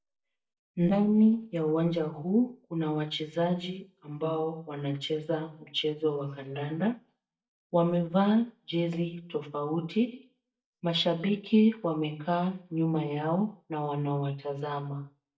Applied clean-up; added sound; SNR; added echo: neural mask model DeepFilterNet 3.